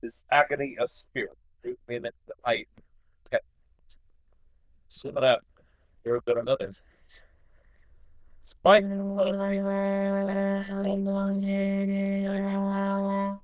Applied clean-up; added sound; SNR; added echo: neural diffusion model UNIVERSE++.